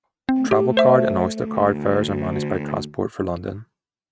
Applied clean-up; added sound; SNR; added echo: neural mask model RNNoise.